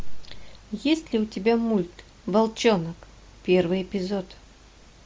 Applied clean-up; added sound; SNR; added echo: none; none; none; none.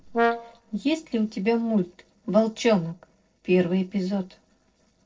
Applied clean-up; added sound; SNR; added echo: neural separator model SepFormer DNS4.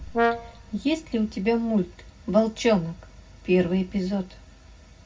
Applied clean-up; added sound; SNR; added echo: none; Brass instrument; 4 dB; reverberation time 0.4 s.